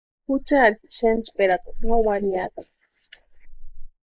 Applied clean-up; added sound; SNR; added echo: neural mask model Resemble Enhance denoiser.